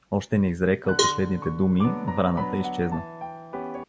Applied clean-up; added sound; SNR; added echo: none; Piano + Cowbell; 5 dB; none.